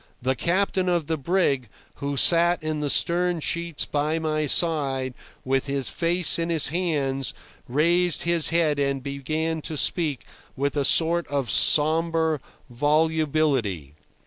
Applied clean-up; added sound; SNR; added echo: none; none; none; none.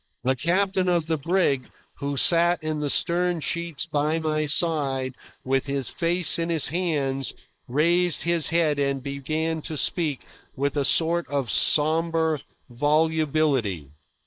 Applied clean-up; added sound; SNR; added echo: neural mask model Resemble Enhance denoiser.